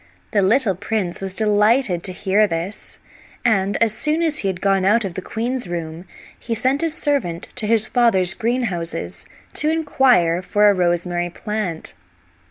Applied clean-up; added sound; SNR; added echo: none; none; none; none.